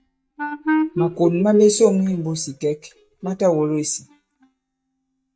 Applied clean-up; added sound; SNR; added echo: neural mask model DeepFilterNet 3.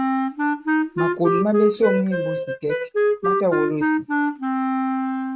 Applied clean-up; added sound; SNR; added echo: neural mask model RNNoise.